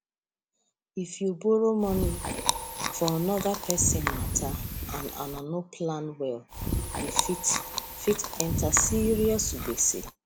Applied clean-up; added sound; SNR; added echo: none; Chewing, mastication; 2 dB; none.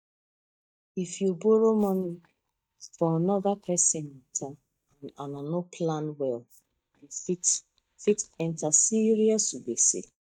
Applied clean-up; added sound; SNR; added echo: neural mask model DeepFilterNet 3.